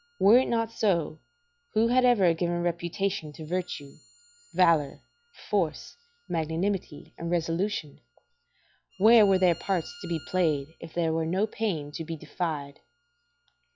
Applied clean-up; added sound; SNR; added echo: classical method log-MMSE.